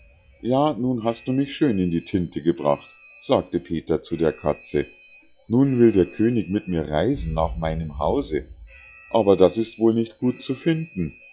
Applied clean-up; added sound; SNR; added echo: classical method log-MMSE.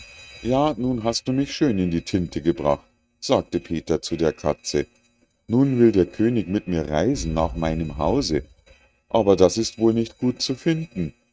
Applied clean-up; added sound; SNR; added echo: neural mask model RNNoise.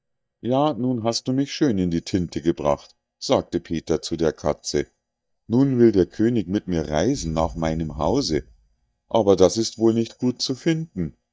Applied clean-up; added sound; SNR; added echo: neural mask model DeepFilterNet 3.